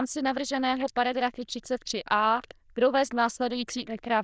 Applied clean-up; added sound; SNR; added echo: neural diffusion model UNIVERSE++.